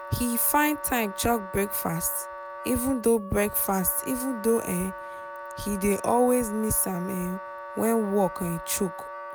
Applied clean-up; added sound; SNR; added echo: none; Wind instrument, woodwind instrument; 11 dB; none.